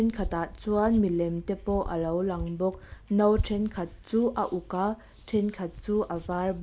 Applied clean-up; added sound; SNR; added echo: none; Hands; 12 dB; none.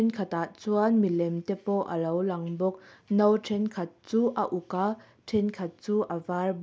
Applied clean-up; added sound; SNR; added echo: none; none; none; none.